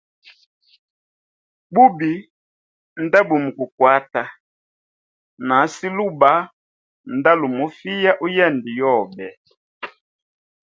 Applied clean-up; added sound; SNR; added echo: none; none; none; none.